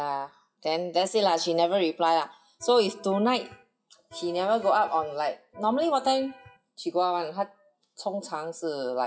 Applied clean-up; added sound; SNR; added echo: classical method WPE with log-MMSE.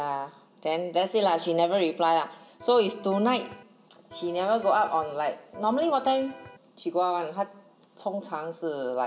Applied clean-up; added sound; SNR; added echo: none; Electric guitar; 19 dB; reverberation time 0.5 s.